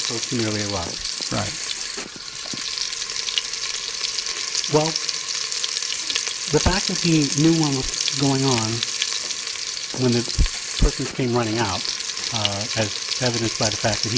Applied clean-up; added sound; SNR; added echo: none; Frying (food); 1 dB; none.